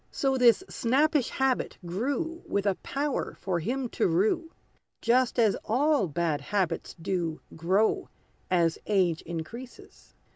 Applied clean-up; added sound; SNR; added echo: none; none; none; none.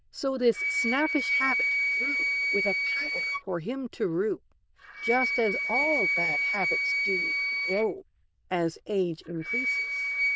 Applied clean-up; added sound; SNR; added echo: neural diffusion model UNIVERSE++.